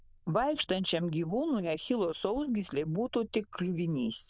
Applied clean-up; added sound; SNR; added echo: neural diffusion model UNIVERSE++.